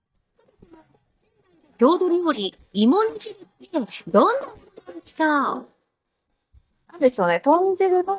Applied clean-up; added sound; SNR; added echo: neural mask model DeepFilterNet 3.